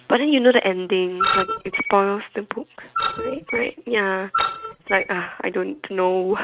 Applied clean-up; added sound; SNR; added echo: neural mask model RNNoise.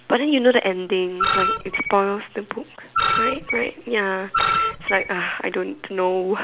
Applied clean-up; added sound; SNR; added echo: none; Screech; 1 dB; none.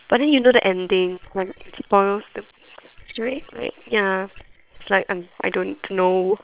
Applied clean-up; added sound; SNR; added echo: neural separator model SepFormer WHAM!.